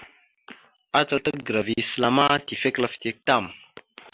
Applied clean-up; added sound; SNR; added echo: none; none; none; none.